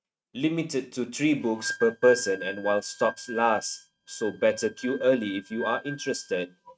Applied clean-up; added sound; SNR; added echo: neural mask model RNNoise.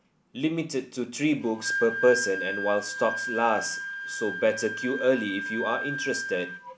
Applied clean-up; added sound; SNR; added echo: none; Wind instrument, woodwind instrument; 6 dB; none.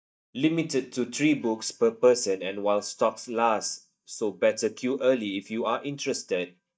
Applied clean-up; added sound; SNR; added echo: neural mask model DeepFilterNet 3.